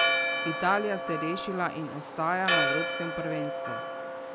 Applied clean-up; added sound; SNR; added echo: none; Church bell; -2 dB; none.